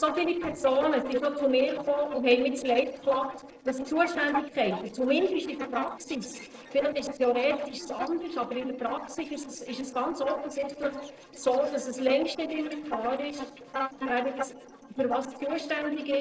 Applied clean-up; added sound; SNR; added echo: neural separator model SepFormer DNS4.